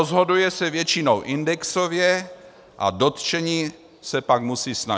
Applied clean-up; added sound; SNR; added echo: none; none; none; none.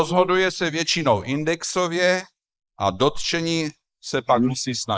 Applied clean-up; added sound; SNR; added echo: neural mask model Resemble Enhance denoiser.